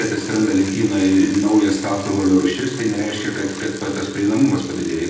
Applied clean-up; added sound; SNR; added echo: none; Bicycle; 16 dB; reverberation time 0.8 s.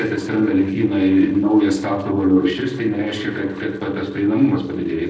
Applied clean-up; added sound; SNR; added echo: neural separator model SepFormer DNS4.